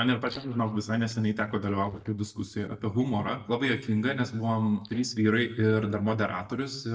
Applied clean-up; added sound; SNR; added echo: neural mask model DeepFilterNet 3.